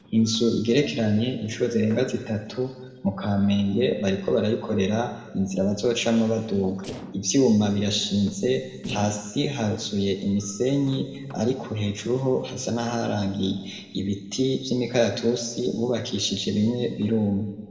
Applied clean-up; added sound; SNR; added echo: neural separator model SepFormer DNS4.